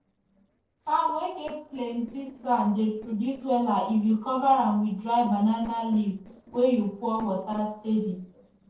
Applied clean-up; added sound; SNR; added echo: neural separator model SepFormer DNS4.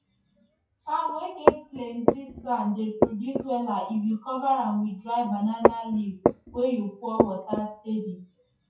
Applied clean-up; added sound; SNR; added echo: classical method WPE with log-MMSE.